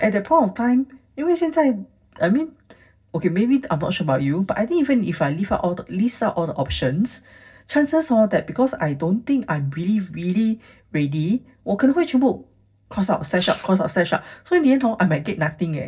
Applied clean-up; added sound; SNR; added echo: neural separator model SepFormer DNS4.